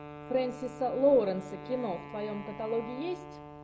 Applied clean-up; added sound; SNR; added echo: none; Wind instrument, woodwind instrument; 13 dB; none.